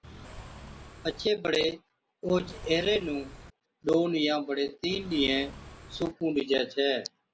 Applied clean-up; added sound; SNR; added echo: none; Engine / Car; 15 dB; none.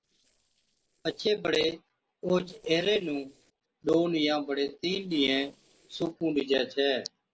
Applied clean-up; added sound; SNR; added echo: neural separator model SepFormer DNS4.